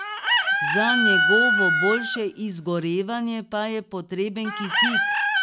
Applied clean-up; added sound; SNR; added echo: none; Chicken, rooster; -3 dB; none.